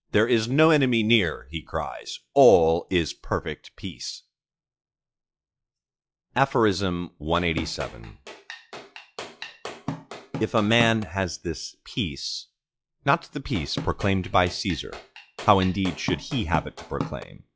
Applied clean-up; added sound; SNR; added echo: classical method log-MMSE.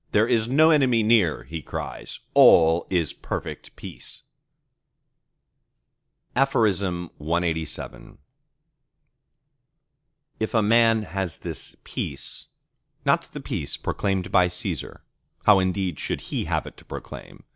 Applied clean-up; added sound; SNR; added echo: none; none; none; none.